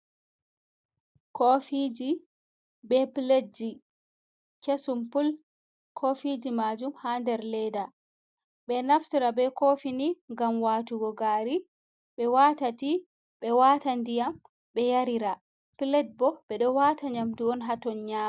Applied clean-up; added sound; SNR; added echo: none; none; none; none.